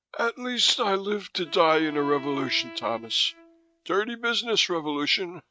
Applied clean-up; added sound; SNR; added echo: neural mask model RNNoise.